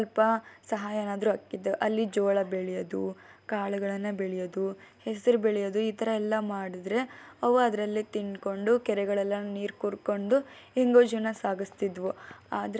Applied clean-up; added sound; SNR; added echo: none; none; none; none.